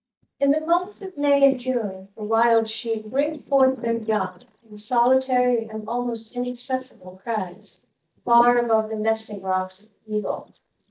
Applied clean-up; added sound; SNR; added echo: neural mask model DeepFilterNet 3.